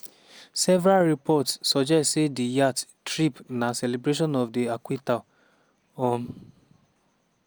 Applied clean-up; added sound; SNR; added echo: none; none; none; none.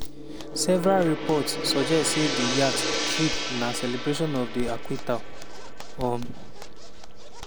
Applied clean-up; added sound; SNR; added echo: none; Gong + Zipper (clothing); 2 dB; none.